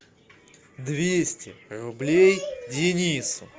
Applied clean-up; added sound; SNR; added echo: none; none; none; none.